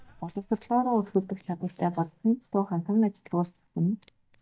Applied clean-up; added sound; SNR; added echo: neural mask model DeepFilterNet 3.